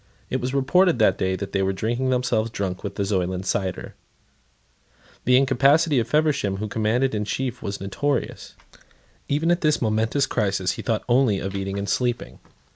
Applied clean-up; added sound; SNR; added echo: none; none; none; none.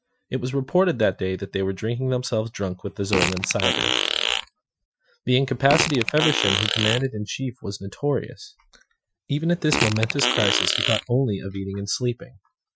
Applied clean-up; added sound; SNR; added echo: classical method Wiener filter.